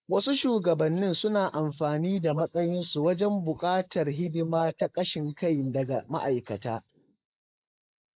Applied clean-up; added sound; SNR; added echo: neural mask model Resemble Enhance denoiser.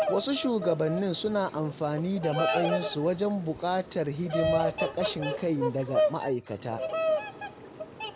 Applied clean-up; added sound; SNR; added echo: none; Bird vocalization, bird call, bird song; 2 dB; none.